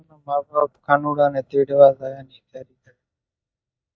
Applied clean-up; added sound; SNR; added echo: neural mask model DeepFilterNet 3.